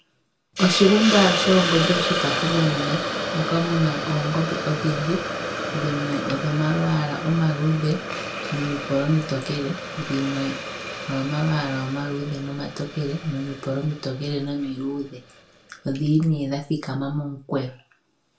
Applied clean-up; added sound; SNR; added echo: none; Hiss; 5 dB; reverberation time 0.3 s.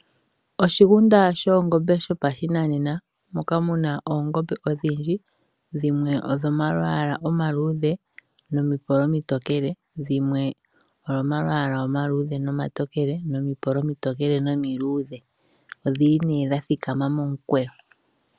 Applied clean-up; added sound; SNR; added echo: none; none; none; none.